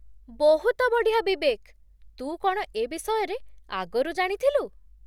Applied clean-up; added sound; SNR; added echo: none; none; none; none.